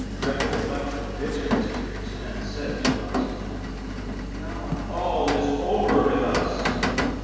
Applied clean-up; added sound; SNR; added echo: none; Rain; -1 dB; reverberation time 1.9 s.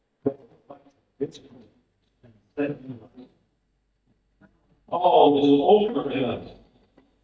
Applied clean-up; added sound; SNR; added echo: neural mask model DeepFilterNet 3.